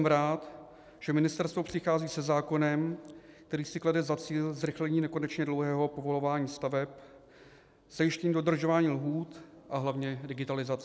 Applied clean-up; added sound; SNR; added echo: none; none; none; none.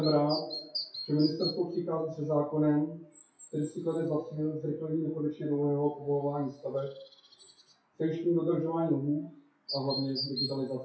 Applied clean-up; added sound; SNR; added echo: classical method WPE with log-MMSE.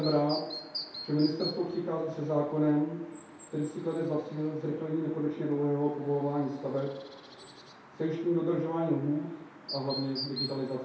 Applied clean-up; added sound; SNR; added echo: none; Chirp, tweet; 14 dB; reverberation time 2.3 s.